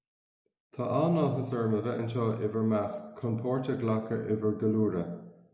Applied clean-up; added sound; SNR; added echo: none; none; none; none.